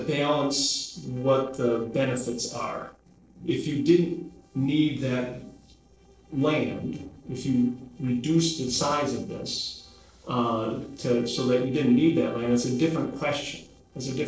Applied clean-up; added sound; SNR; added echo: neural separator model SepFormer DNS4.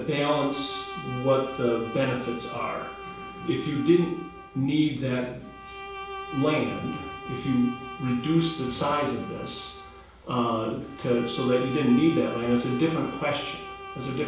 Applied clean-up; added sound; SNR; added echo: none; Bowed string instrument; 13 dB; reverberation time 0.7 s.